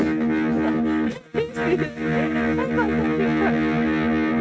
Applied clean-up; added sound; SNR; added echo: neural mask model RNNoise.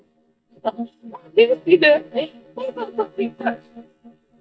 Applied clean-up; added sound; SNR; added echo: neural mask model DeepFilterNet 3.